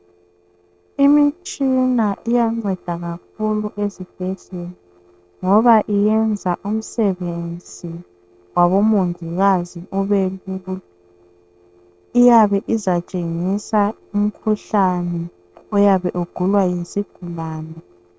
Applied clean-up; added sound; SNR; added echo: neural separator model SepFormer DNS4.